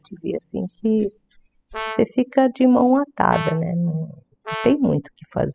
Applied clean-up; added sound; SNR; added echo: classical method spectral subtraction.